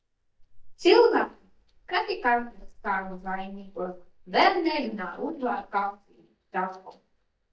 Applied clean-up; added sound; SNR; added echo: neural mask model DeepFilterNet 3.